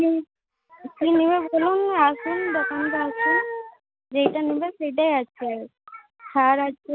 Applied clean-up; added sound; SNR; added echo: none; Wind instrument, woodwind instrument; 20 dB; none.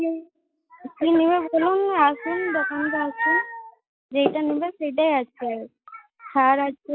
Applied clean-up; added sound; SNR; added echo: classical method log-MMSE.